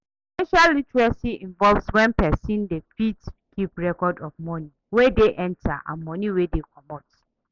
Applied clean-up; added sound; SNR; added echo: none; none; none; none.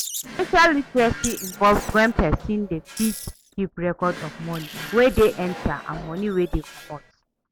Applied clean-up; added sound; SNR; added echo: none; Wild animals + Drawer open or close; 14 dB; none.